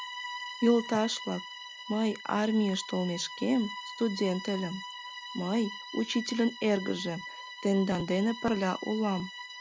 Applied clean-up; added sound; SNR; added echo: none; Bowed string instrument; 12 dB; none.